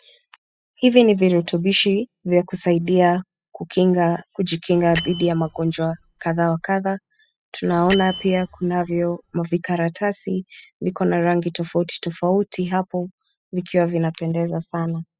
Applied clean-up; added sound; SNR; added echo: classical method spectral subtraction.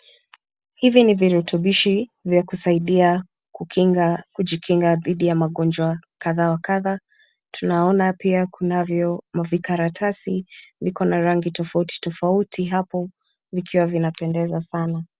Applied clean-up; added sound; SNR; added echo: none; none; none; none.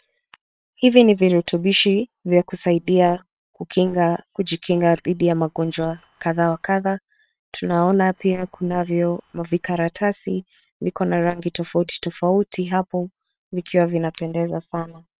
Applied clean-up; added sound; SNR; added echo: neural separator model SepFormer WHAM!.